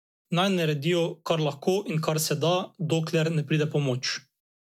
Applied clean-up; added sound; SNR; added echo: none; none; none; none.